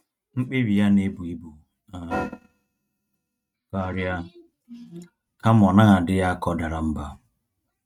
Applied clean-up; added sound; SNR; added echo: neural mask model RNNoise.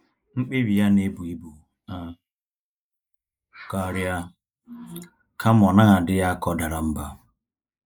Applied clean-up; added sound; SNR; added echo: neural mask model Resemble Enhance denoiser.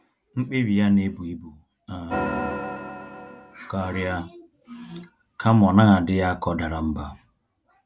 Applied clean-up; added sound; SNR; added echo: none; Organ; 8 dB; none.